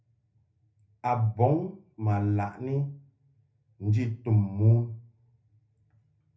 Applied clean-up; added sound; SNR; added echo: none; none; none; reverberation time 0.3 s.